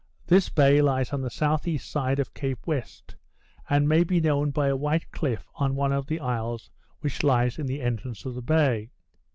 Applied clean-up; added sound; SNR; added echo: none; none; none; none.